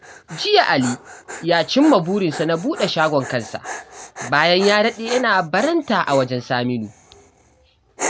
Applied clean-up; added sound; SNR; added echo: none; Dog; 14 dB; none.